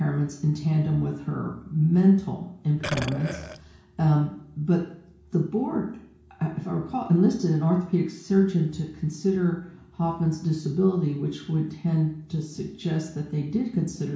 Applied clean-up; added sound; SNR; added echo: none; Burping, eructation; 9 dB; reverberation time 0.6 s.